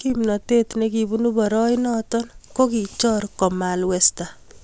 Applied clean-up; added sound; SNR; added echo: none; none; none; none.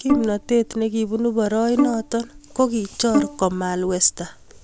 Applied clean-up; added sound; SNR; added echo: none; Bowed string instrument; 5 dB; none.